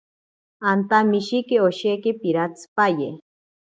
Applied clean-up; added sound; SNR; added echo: none; none; none; none.